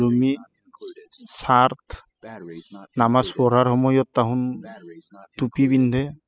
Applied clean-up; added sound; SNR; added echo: classical method spectral subtraction.